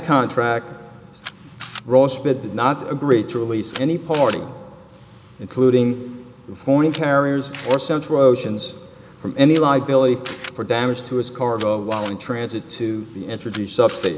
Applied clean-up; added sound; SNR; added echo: none; Camera; 17 dB; none.